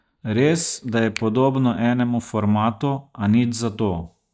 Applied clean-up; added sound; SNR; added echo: neural mask model DeepFilterNet 3.